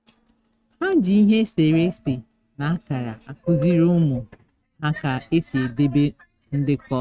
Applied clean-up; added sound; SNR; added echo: neural mask model RNNoise.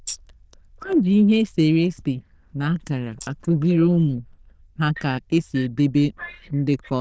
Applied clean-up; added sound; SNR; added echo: neural diffusion model UNIVERSE++.